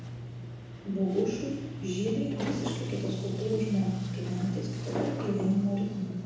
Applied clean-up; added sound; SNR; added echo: none; Sliding door; 4 dB; reverberation time 1.1 s.